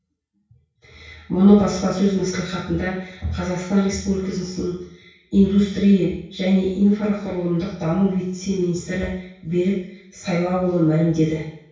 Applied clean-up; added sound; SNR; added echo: none; none; none; reverberation time 0.6 s.